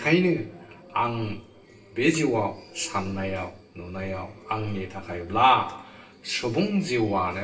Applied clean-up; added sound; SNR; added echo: none; none; none; reverberation time 0.2 s.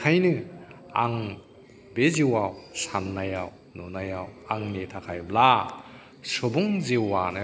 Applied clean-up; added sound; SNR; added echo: none; none; none; none.